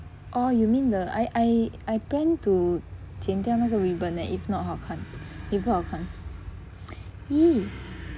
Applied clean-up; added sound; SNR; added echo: none; none; none; none.